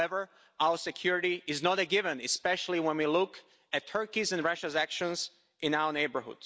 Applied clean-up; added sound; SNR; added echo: none; none; none; none.